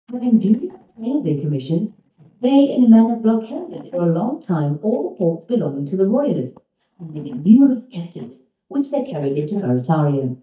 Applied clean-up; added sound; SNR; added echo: neural mask model DeepFilterNet 3.